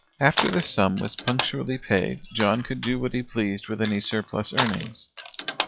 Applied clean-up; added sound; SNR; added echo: classical method log-MMSE.